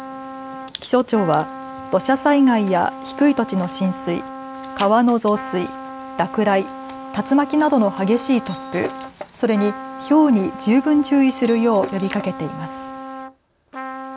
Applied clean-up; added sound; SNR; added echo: none; Shatter + Trumpet; 13 dB; none.